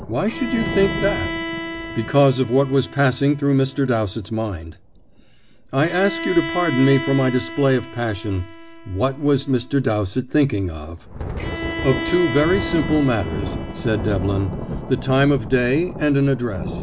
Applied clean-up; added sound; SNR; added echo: none; Thunder + Bowed string instrument; 8 dB; none.